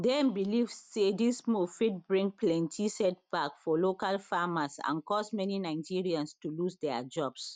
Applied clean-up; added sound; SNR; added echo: none; none; none; none.